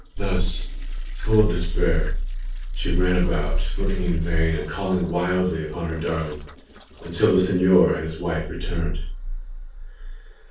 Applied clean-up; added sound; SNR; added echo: neural separator model SepFormer DNS4.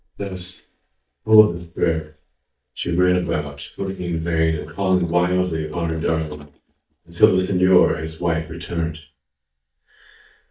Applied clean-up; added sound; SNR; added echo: neural mask model DeepFilterNet 3.